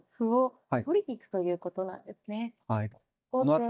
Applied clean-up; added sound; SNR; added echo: neural mask model DeepFilterNet 3.